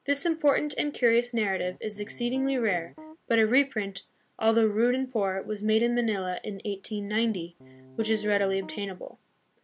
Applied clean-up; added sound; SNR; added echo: none; Piano; 18 dB; none.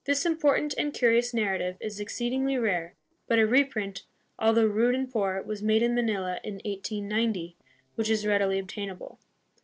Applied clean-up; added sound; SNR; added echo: neural separator model SepFormer DNS4.